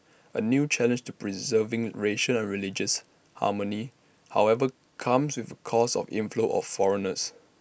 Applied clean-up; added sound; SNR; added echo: none; none; none; none.